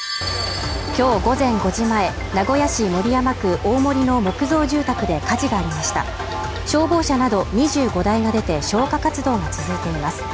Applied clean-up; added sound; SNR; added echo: none; Piano; 17 dB; none.